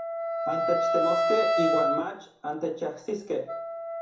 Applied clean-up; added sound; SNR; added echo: none; Wind instrument, woodwind instrument; -4 dB; reverberation time 0.6 s.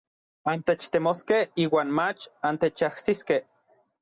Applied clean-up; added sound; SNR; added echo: none; none; none; none.